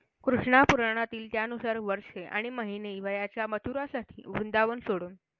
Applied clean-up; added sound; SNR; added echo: none; none; none; none.